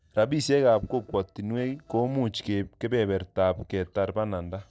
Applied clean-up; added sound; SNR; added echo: neural separator model SepFormer DNS4.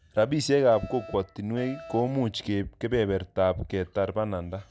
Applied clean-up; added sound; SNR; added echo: none; Alarm; 18 dB; none.